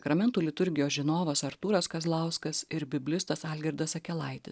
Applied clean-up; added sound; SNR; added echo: none; none; none; none.